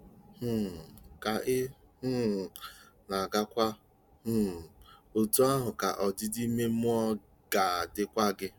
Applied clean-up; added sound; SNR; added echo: none; none; none; none.